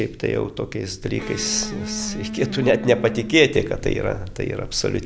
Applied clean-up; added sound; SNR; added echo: none; Electric guitar; 9 dB; none.